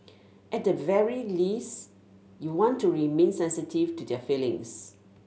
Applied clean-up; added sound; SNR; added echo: none; none; none; none.